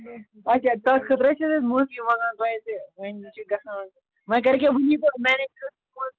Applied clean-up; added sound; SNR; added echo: none; none; none; none.